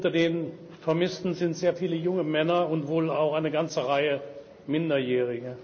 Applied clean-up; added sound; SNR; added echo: none; none; none; none.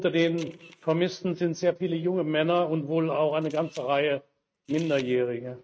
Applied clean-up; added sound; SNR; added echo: neural mask model RNNoise.